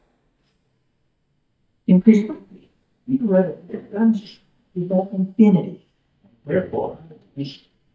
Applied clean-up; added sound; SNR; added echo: neural mask model DeepFilterNet 3.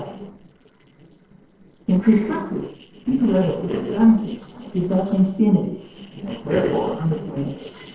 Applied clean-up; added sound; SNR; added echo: neural separator model SepFormer DNS4.